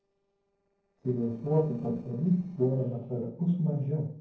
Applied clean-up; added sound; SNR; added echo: neural separator model SepFormer DNS4.